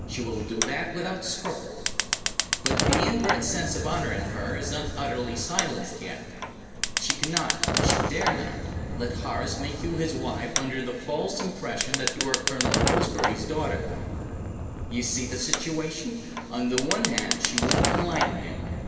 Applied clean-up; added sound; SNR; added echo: none; Fire; -1 dB; reverberation time 2.6 s.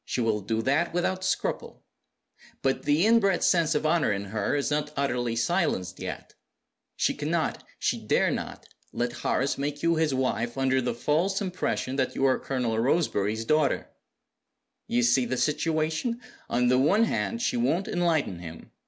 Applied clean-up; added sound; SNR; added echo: none; none; none; none.